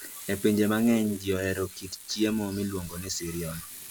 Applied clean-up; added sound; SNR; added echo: none; Frying (food); 15 dB; none.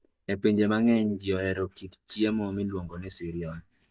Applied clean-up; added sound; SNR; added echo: neural mask model DeepFilterNet 3.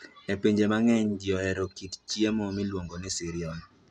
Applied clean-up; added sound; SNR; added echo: none; none; none; none.